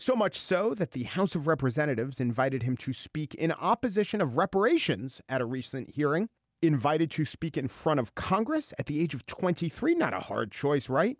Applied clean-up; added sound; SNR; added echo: none; none; none; none.